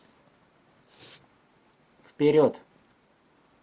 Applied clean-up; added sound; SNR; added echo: none; none; none; none.